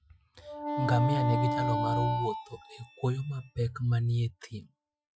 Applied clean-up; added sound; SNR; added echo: classical method Wiener filter.